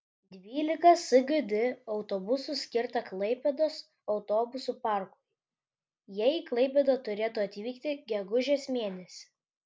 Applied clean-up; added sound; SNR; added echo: none; none; none; none.